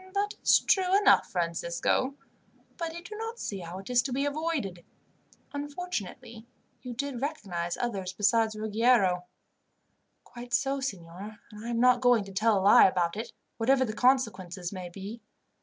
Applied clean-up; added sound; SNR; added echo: none; none; none; none.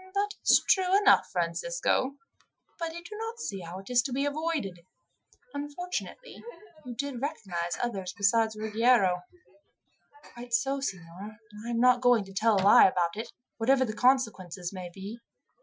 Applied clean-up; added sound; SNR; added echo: classical method Wiener filter.